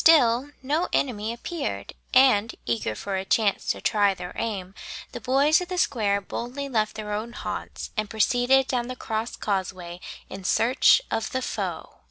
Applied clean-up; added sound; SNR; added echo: neural separator model SepFormer DNS4.